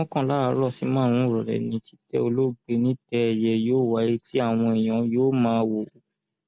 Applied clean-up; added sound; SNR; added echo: none; none; none; none.